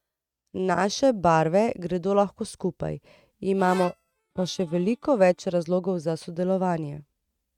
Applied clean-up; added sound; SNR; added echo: neural mask model RNNoise.